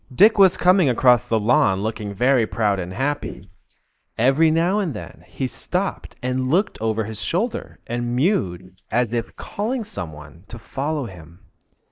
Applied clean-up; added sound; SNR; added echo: neural mask model Resemble Enhance denoiser.